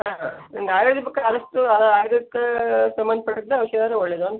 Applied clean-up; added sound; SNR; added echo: none; none; none; none.